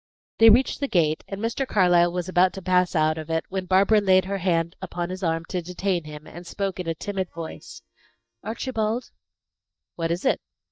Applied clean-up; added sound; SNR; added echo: neural mask model DeepFilterNet 3.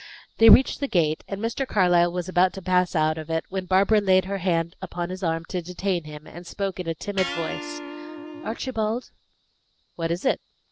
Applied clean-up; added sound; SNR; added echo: none; Electric guitar; 11 dB; none.